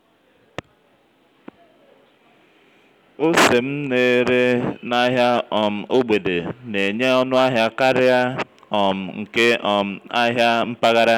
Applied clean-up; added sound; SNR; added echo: none; none; none; none.